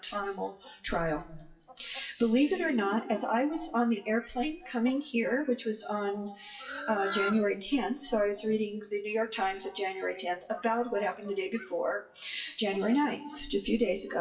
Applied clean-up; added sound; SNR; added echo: classical method WPE with log-MMSE.